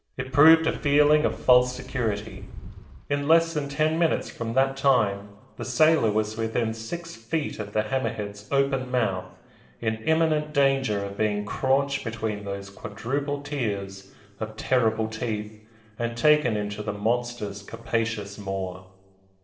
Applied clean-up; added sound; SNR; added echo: none; Wind; 13 dB; reverberation time 1.9 s.